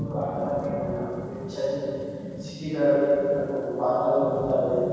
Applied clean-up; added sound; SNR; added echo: none; Rain / Thunderstorm; 10 dB; reverberation time 2.2 s.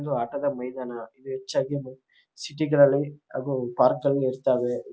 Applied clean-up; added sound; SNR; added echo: none; none; none; none.